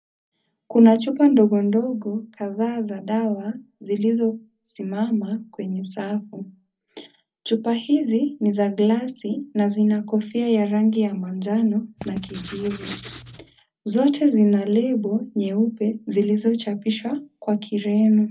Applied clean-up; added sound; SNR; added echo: none; Writing; 16 dB; reverberation time 0.4 s.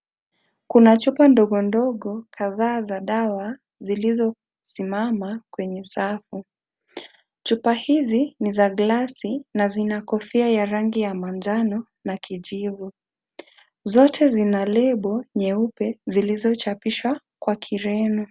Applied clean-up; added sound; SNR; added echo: none; none; none; none.